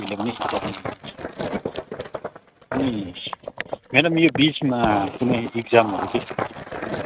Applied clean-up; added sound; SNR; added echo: neural mask model RNNoise.